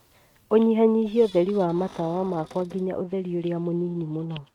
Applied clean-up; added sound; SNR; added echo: neural mask model RNNoise.